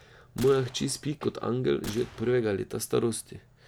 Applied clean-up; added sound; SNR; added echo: none; Gunshot, gunfire; 18 dB; none.